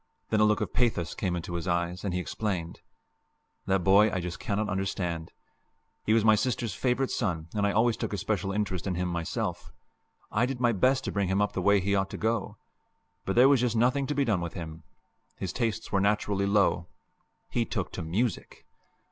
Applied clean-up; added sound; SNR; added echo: none; none; none; none.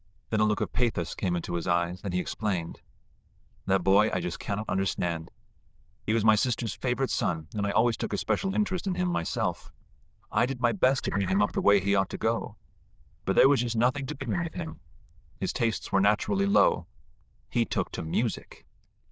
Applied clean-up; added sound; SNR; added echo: neural diffusion model UNIVERSE++.